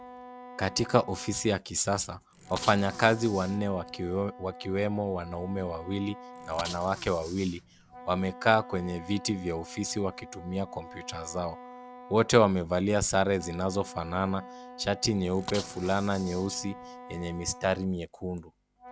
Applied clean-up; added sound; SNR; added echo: none; Bicycle + Wind instrument, woodwind instrument; 15 dB; none.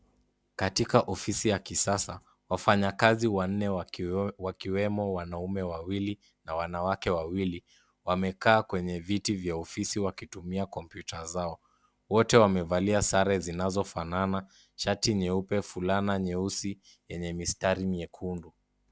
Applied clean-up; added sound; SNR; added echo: none; none; none; none.